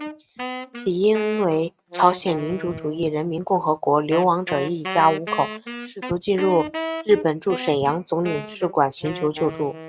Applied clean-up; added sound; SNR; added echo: neural mask model RNNoise.